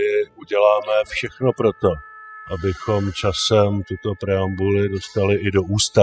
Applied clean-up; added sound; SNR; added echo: classical method spectral subtraction.